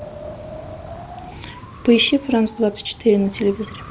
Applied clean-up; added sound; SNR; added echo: none; Wind; 15 dB; none.